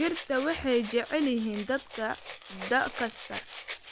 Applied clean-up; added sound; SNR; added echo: none; Rattle (instrument); 13 dB; none.